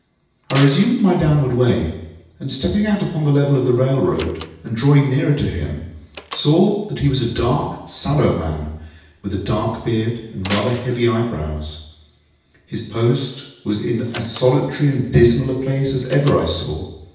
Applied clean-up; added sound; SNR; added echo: none; Slam; 18 dB; reverberation time 0.9 s.